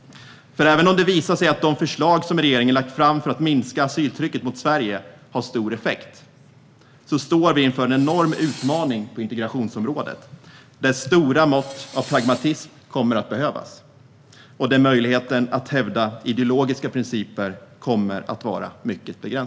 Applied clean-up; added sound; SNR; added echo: none; Tools; 19 dB; none.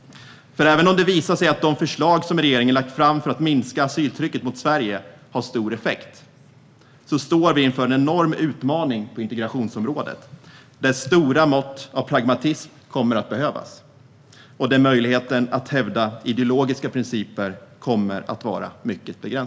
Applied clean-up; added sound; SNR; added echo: none; none; none; none.